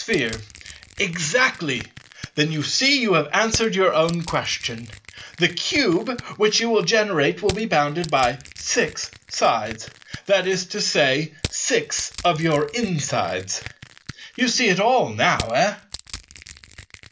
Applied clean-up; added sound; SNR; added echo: none; Crushing; 17 dB; none.